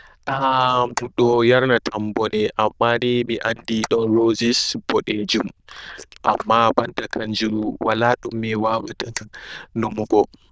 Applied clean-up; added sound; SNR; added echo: neural diffusion model UNIVERSE++.